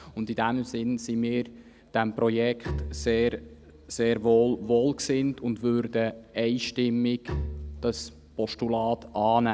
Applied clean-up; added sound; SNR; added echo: none; Bowed string instrument; 15 dB; none.